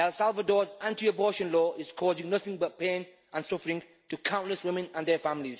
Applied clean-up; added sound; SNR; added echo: none; none; none; none.